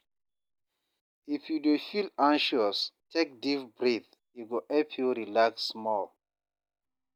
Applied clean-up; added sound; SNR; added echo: none; none; none; none.